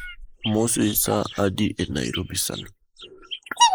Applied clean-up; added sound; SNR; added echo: neural mask model Resemble Enhance denoiser.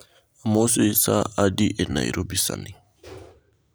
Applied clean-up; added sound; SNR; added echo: none; none; none; none.